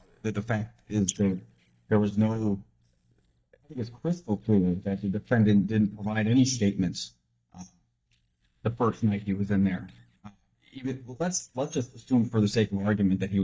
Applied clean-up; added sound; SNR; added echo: neural mask model DeepFilterNet 3.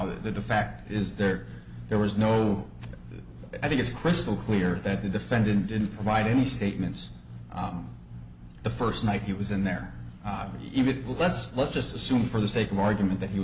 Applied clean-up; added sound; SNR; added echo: none; none; none; none.